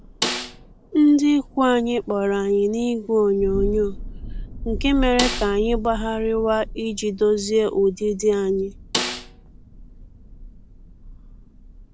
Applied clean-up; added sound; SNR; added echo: none; Thunder + Snare drum; 9 dB; none.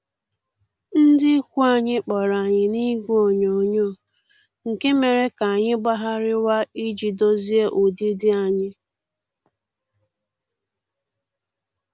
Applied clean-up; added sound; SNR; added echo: none; none; none; none.